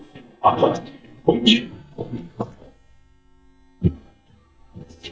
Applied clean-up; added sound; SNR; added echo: neural mask model DeepFilterNet 3.